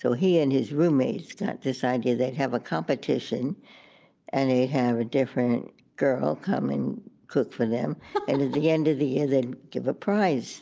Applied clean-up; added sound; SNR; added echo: none; none; none; none.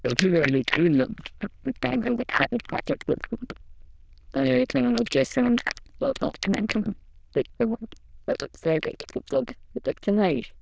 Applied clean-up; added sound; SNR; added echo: neural diffusion model UNIVERSE++.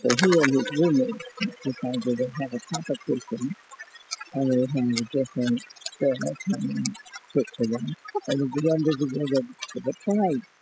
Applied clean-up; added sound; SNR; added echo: classical method spectral subtraction.